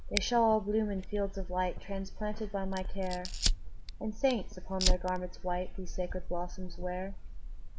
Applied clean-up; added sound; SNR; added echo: none; Fire; 0 dB; none.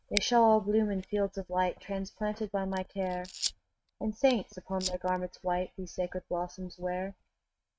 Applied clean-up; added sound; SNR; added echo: neural mask model RNNoise.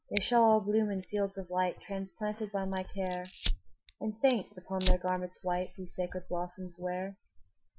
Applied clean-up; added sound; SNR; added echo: classical method Wiener filter.